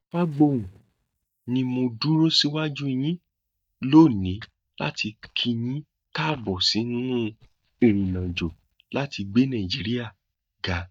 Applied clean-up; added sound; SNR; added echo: neural mask model DeepFilterNet 3.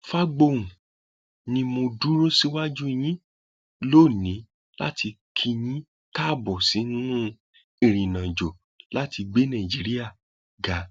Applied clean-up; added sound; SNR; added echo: none; none; none; none.